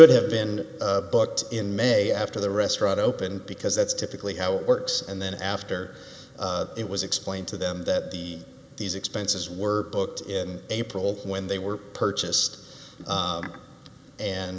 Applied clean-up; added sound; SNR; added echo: none; none; none; none.